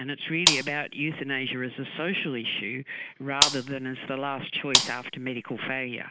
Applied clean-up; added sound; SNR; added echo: none; Gunshot, gunfire; -3 dB; none.